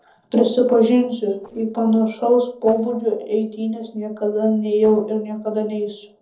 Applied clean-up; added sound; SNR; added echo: neural separator model SepFormer DNS4.